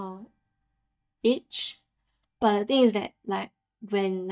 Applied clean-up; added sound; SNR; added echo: neural mask model DeepFilterNet 3.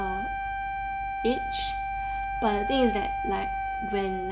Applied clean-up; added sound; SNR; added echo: none; Wind instrument, woodwind instrument; 0 dB; none.